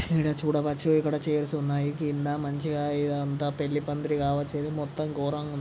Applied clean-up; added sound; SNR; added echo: none; none; none; none.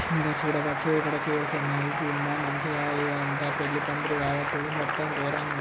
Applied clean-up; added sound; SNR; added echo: none; Applause; 0 dB; none.